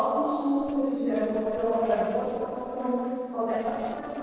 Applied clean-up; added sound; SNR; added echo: neural separator model SepFormer DNS4.